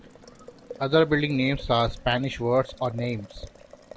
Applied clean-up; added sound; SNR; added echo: none; Boiling; 19 dB; none.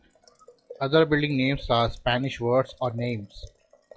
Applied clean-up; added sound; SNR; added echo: classical method log-MMSE.